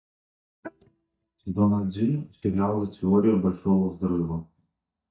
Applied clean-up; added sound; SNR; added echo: neural mask model DeepFilterNet 3.